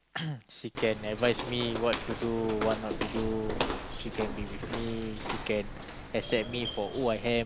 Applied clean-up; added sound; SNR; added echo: none; Walk, footsteps; 5 dB; none.